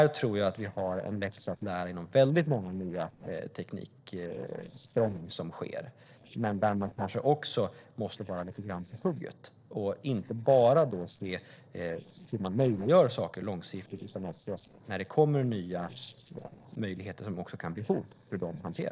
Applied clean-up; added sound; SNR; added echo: neural separator model SepFormer DNS4.